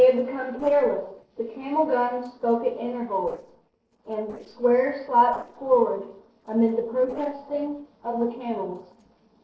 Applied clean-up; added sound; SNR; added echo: neural separator model SepFormer DNS4.